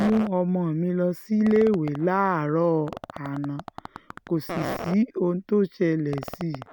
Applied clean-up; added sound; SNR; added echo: none; Fart; 14 dB; none.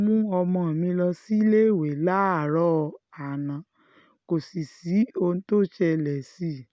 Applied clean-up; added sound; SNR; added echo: none; none; none; none.